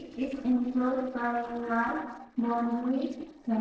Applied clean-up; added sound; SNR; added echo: neural separator model SepFormer DNS4.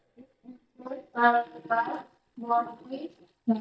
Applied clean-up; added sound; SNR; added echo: neural mask model DeepFilterNet 3.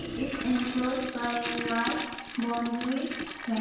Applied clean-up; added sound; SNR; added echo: none; Toilet flush; 5 dB; reverberation time 0.9 s.